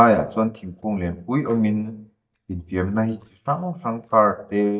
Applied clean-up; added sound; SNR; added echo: neural mask model DeepFilterNet 3.